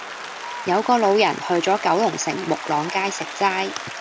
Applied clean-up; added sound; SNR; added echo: none; Applause; 11 dB; none.